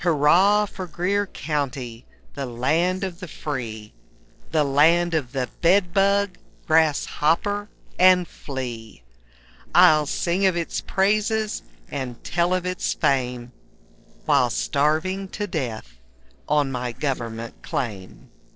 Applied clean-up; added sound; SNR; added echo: neural separator model SepFormer DNS4.